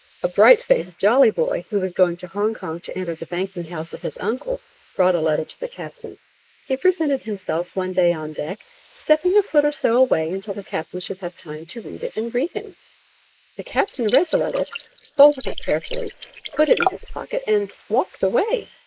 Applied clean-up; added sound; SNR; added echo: neural mask model Resemble Enhance denoiser.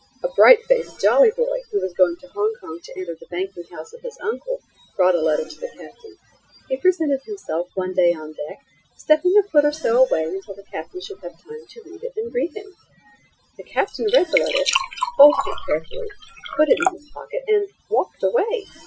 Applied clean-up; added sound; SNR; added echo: classical method Wiener filter.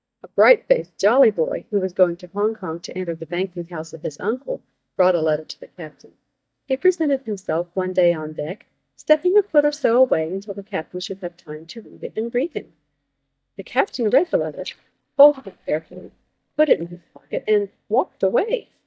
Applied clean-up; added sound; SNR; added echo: neural mask model DeepFilterNet 3.